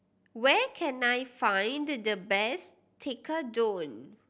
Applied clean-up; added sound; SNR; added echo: none; none; none; none.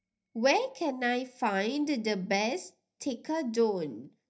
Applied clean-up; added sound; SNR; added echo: neural mask model DeepFilterNet 3.